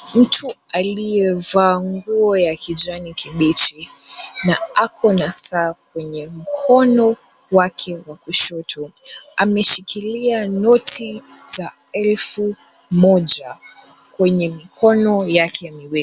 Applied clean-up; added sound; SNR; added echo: none; none; none; none.